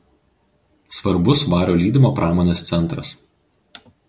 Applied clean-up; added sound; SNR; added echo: none; none; none; none.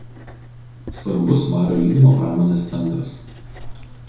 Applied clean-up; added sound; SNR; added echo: none; Writing; 16 dB; reverberation time 2.0 s.